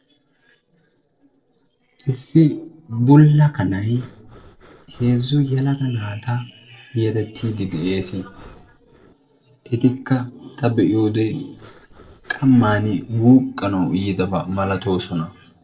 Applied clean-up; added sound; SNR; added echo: neural separator model SepFormer DNS4.